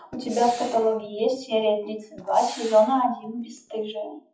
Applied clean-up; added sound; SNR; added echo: classical method WPE with log-MMSE.